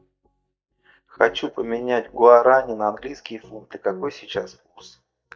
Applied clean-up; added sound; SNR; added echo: neural mask model DeepFilterNet 3.